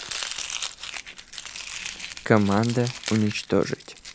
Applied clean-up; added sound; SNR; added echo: none; Domestic sounds, home sounds; 9 dB; none.